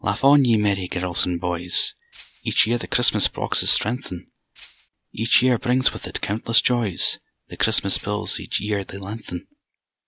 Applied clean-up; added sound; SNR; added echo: none; Rattle (instrument); 13 dB; none.